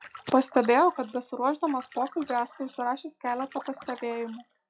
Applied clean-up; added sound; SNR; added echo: classical method log-MMSE.